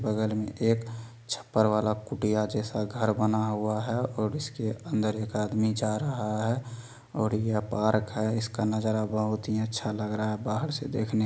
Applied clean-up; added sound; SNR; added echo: none; none; none; none.